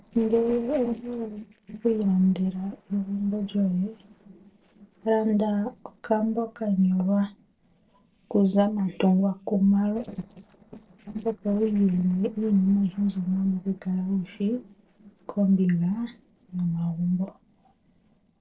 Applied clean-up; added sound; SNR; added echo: neural separator model SepFormer DNS4.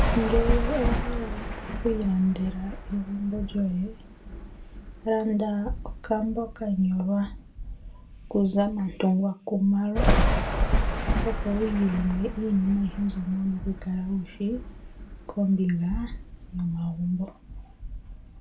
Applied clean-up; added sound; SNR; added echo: none; Thunder; 2 dB; reverberation time 0.2 s.